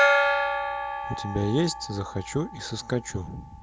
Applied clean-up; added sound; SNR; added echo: none; Gong; -3 dB; none.